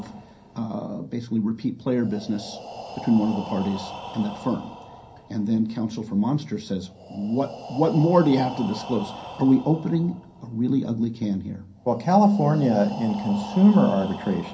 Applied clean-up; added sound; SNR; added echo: none; Breathing; 16 dB; reverberation time 0.3 s.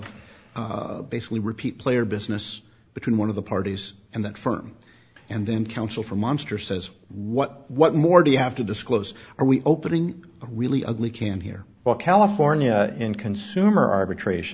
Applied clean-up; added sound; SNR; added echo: none; none; none; none.